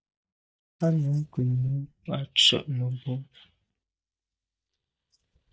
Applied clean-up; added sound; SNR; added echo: neural mask model DeepFilterNet 3.